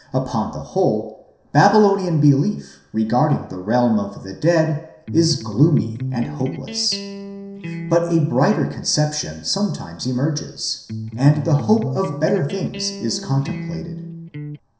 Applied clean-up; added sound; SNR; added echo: none; Electric guitar; 9 dB; reverberation time 0.7 s.